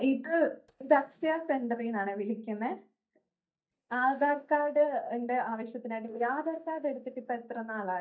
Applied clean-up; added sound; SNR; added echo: neural mask model DeepFilterNet 3.